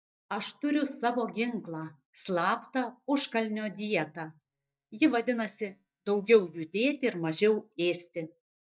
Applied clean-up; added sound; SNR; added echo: neural mask model DeepFilterNet 3.